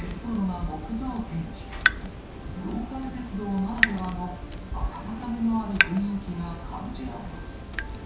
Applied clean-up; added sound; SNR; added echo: none; Drip / Water tap, faucet; 0 dB; reverberation time 0.7 s.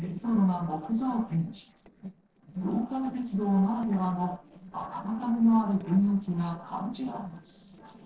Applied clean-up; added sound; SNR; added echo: neural separator model SepFormer DNS4.